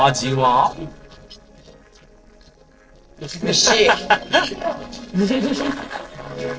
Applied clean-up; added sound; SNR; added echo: neural separator model SepFormer DNS4.